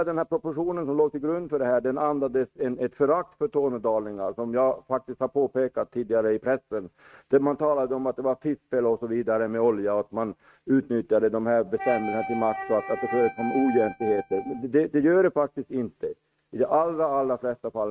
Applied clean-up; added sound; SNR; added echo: neural mask model RNNoise.